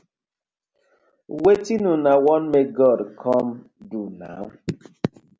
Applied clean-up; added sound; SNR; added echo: none; none; none; none.